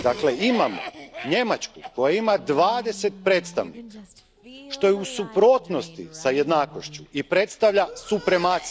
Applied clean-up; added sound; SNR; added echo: none; Cough; 17 dB; none.